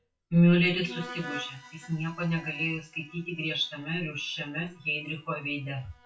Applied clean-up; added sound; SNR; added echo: classical method WPE with log-MMSE.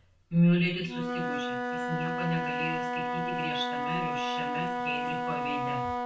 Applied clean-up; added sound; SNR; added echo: none; Wind instrument, woodwind instrument; 0 dB; reverberation time 0.3 s.